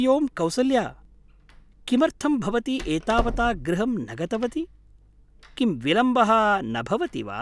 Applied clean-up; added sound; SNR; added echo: none; Door; 14 dB; none.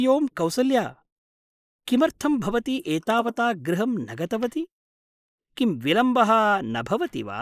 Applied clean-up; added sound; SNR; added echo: neural mask model Resemble Enhance denoiser.